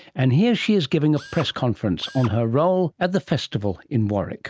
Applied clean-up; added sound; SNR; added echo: neural mask model RNNoise.